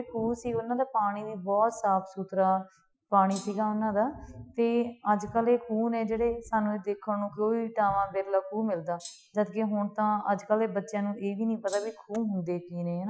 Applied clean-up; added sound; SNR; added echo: classical method Wiener filter.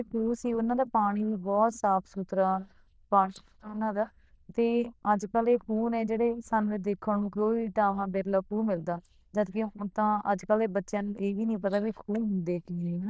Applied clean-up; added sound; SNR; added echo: neural diffusion model UNIVERSE++.